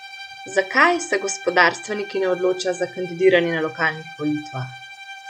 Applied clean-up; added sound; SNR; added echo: none; Bowed string instrument; 16 dB; none.